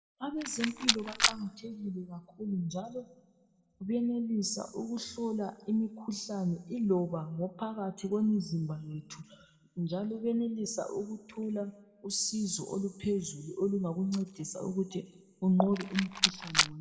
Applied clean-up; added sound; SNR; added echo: none; Rattle; -3 dB; reverberation time 1.0 s.